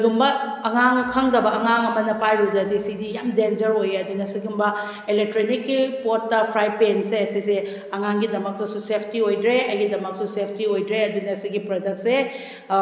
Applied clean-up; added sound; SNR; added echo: none; none; none; none.